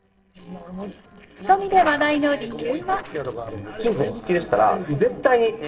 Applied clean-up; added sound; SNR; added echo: neural separator model SepFormer DNS4.